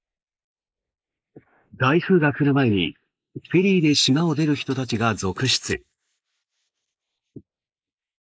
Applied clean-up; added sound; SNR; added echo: neural mask model Resemble Enhance denoiser.